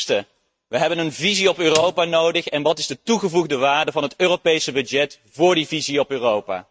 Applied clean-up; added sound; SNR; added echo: neural mask model RNNoise.